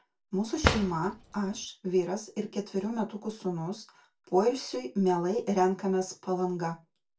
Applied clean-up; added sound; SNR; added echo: none; Drawer open or close; 1 dB; reverberation time 0.2 s.